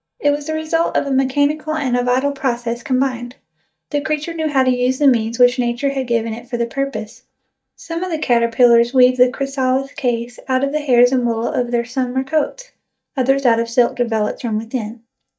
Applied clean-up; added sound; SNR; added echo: neural mask model DeepFilterNet 3.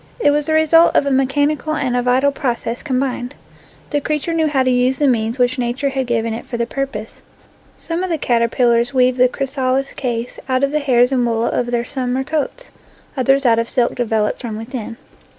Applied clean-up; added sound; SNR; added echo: none; none; none; none.